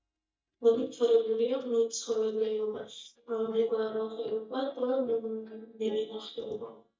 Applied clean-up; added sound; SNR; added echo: neural mask model DeepFilterNet 3.